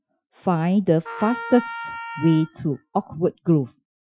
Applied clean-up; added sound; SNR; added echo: classical method Wiener filter.